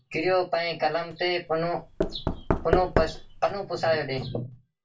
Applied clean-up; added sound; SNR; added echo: none; Knock / Wood; 2 dB; reverberation time 0.2 s.